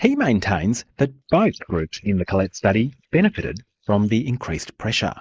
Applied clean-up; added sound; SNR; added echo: neural mask model Resemble Enhance denoiser.